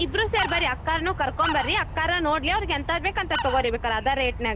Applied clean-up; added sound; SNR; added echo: none; Aircraft + Animal; 7 dB; none.